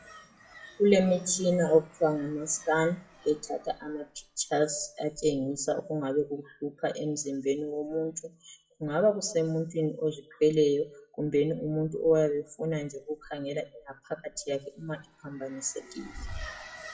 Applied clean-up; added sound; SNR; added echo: classical method WPE with log-MMSE.